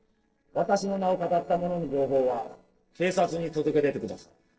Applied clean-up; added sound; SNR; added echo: neural separator model SepFormer DNS4.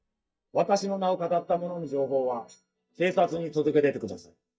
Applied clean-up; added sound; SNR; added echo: neural mask model DeepFilterNet 3.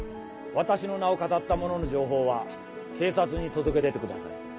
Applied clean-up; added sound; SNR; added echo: none; none; none; none.